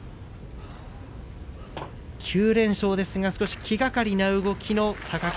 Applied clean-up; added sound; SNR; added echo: none; none; none; none.